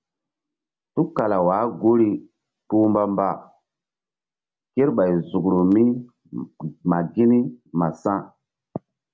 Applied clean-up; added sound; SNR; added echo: none; none; none; none.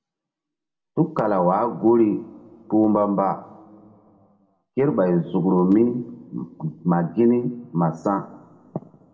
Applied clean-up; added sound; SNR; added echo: none; none; none; reverberation time 1.7 s.